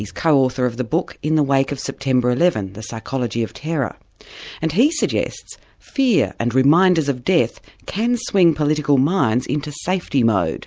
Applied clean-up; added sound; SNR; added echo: none; none; none; none.